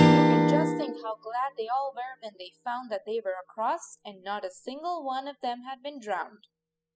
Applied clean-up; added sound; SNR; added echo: classical method spectral subtraction.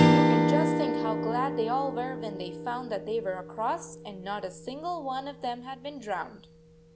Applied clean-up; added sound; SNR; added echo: none; Strum; -4 dB; none.